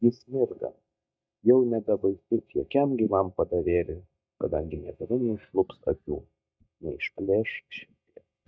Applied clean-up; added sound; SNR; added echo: neural mask model DeepFilterNet 3.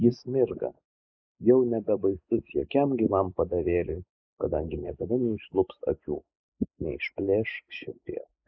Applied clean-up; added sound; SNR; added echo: neural mask model Resemble Enhance denoiser.